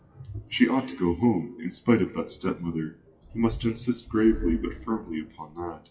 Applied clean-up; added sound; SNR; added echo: classical method WPE with log-MMSE.